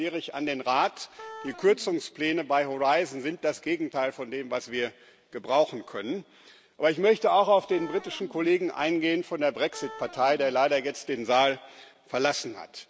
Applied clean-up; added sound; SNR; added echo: none; Wind instrument, woodwind instrument; 18 dB; none.